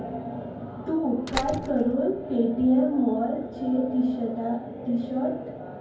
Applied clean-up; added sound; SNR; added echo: none; Slam; 12 dB; reverberation time 0.9 s.